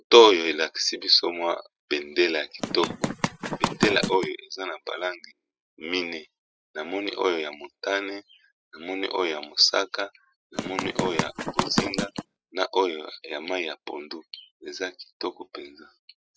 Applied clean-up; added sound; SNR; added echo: classical method spectral subtraction.